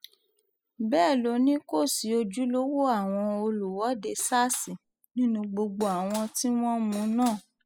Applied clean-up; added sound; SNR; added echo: classical method spectral subtraction.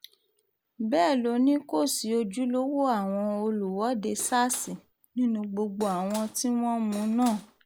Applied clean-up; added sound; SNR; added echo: none; Cutlery, silverware / Dishes, pots, and pans; 18 dB; none.